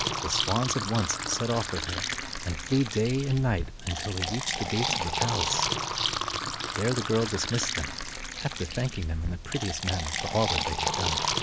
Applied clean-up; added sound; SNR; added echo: none; Fill (with liquid); 1 dB; none.